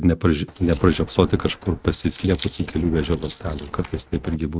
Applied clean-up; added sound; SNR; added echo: neural mask model RNNoise.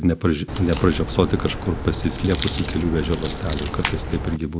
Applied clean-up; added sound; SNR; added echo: none; Crack; 5 dB; none.